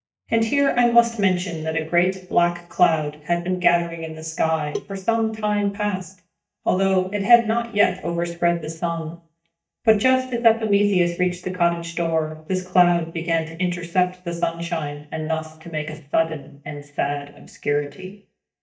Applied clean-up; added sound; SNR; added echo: neural mask model DeepFilterNet 3.